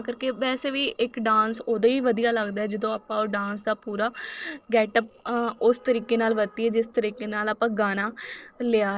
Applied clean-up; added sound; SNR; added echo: neural separator model SepFormer DNS4.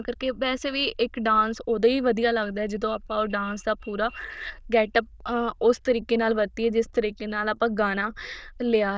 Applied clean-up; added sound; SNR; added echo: neural diffusion model UNIVERSE++.